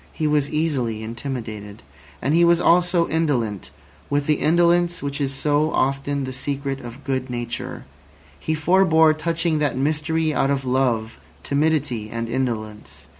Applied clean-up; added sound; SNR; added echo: none; none; none; none.